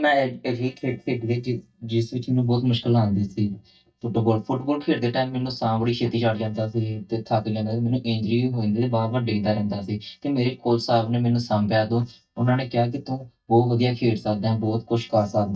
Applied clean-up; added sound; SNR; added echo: neural mask model DeepFilterNet 3.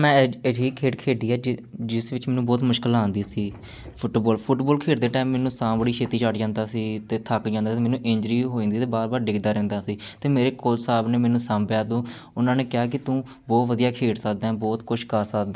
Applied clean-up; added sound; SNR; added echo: none; none; none; none.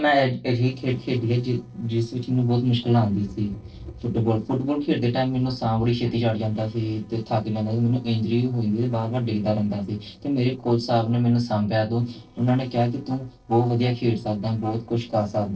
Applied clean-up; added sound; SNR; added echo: neural separator model SepFormer DNS4.